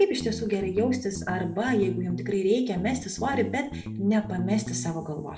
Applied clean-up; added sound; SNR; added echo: none; Guitar; 8 dB; reverberation time 0.3 s.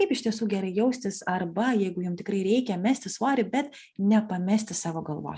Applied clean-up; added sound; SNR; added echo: none; none; none; none.